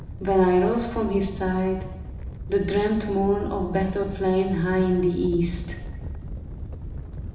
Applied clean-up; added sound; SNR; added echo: none; Animal; 10 dB; reverberation time 1.0 s.